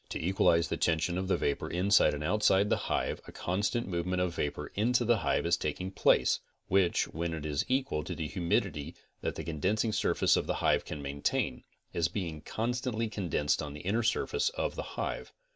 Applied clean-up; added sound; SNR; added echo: none; none; none; none.